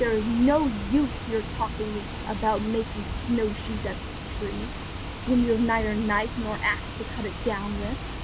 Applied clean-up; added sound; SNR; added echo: none; Water; 6 dB; none.